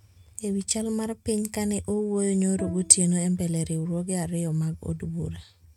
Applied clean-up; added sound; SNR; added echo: neural mask model RNNoise.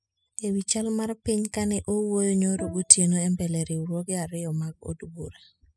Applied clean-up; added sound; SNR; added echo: classical method spectral subtraction.